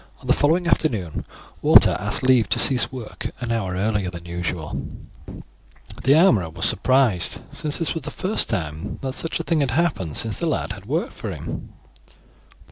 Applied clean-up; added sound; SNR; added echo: none; none; none; none.